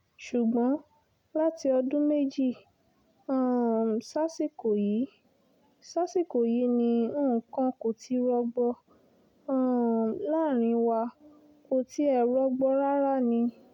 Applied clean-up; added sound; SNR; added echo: none; none; none; none.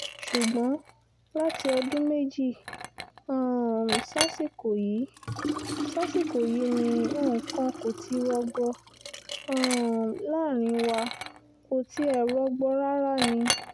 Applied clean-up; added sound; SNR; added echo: none; Liquid; 7 dB; none.